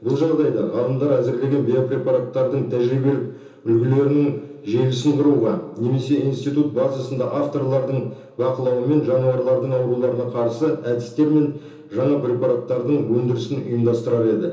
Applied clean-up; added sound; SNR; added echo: none; none; none; reverberation time 1.2 s.